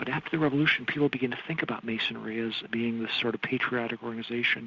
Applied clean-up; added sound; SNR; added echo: none; none; none; none.